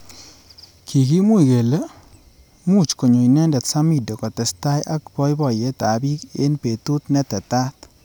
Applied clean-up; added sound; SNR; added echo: none; none; none; none.